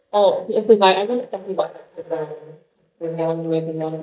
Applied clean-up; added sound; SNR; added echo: neural mask model DeepFilterNet 3.